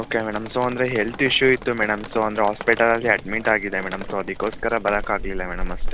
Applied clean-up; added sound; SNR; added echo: none; Drip; 8 dB; none.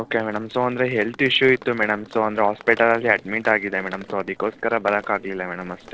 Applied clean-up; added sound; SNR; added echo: neural separator model SepFormer DNS4.